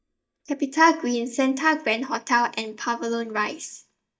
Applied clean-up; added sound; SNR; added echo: neural mask model DeepFilterNet 3.